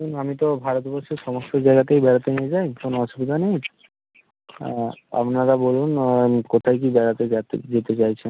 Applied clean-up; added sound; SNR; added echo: none; none; none; none.